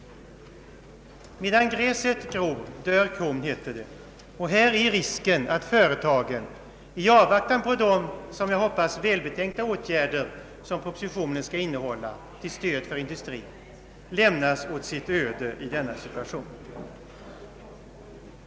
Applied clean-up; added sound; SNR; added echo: none; none; none; none.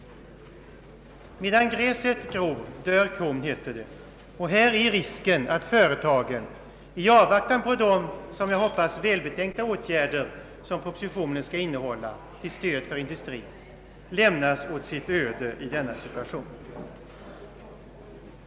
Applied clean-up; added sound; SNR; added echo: none; Shatter; 15 dB; none.